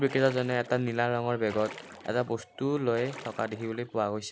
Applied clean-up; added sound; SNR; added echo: none; Splash, splatter; 19 dB; none.